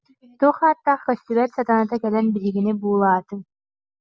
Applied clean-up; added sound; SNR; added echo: none; none; none; none.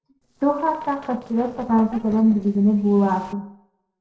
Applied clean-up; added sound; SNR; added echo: neural separator model SepFormer DNS4.